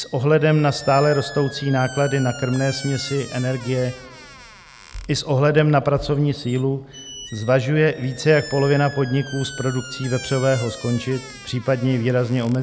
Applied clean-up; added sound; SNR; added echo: none; Squeak; 17 dB; none.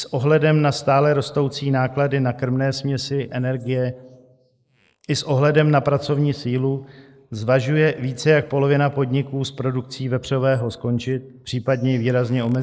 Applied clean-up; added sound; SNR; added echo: neural mask model Resemble Enhance denoiser.